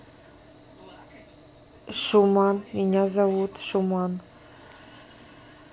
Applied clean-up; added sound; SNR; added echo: none; none; none; none.